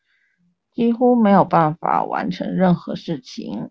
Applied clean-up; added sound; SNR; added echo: none; none; none; none.